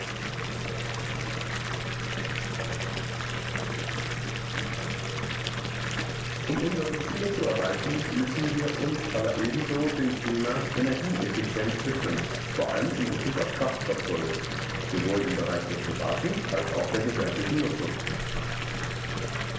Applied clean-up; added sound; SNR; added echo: none; Fill (with liquid) / Bathtub (filling or washing) / Water tap, faucet; 3 dB; none.